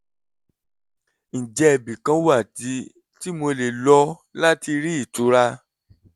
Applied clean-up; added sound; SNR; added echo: none; none; none; none.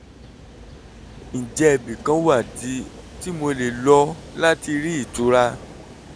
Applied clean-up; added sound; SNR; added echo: none; Train + Vehicle; 17 dB; none.